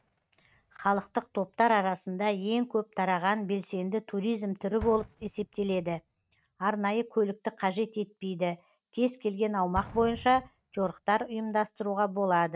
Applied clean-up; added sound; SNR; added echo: neural mask model RNNoise.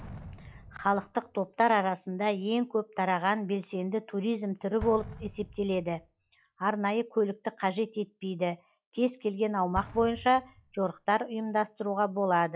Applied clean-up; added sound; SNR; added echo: classical method log-MMSE.